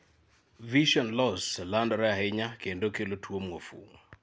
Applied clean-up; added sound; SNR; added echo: none; none; none; none.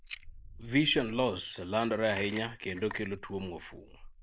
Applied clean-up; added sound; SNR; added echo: neural mask model Resemble Enhance denoiser.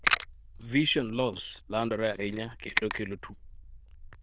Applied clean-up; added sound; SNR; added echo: neural diffusion model UNIVERSE++.